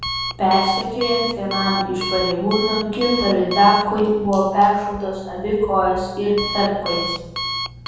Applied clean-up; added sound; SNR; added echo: none; Alarm; 8 dB; reverberation time 1.3 s.